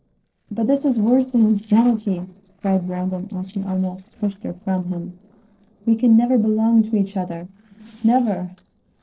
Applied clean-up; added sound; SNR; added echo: neural separator model SepFormer DNS4.